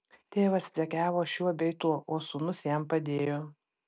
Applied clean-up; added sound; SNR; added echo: none; none; none; none.